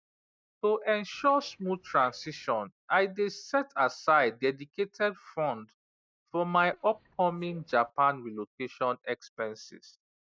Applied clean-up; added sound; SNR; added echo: neural mask model DeepFilterNet 3.